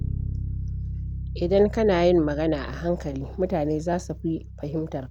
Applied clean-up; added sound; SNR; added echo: none; Bass guitar; 7 dB; none.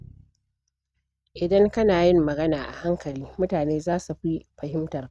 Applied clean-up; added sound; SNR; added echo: neural mask model RNNoise.